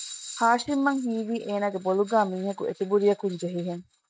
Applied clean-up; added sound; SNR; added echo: neural mask model RNNoise.